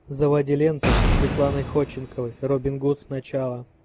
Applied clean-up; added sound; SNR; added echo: none; Boom; 3 dB; none.